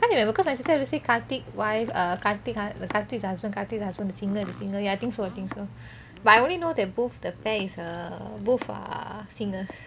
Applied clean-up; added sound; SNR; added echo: none; Domestic sounds, home sounds; 20 dB; none.